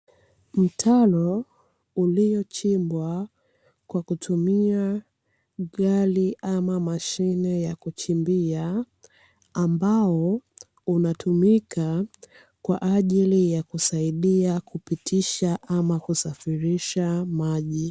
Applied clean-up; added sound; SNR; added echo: none; none; none; none.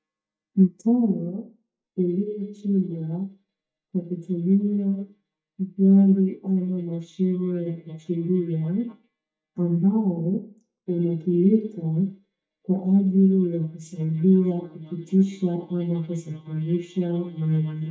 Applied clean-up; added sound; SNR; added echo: neural mask model DeepFilterNet 3.